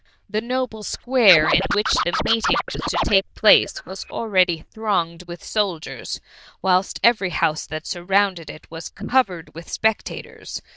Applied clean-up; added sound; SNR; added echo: neural diffusion model UNIVERSE++.